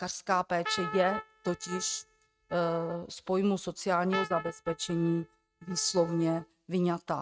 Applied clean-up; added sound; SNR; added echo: neural mask model RNNoise.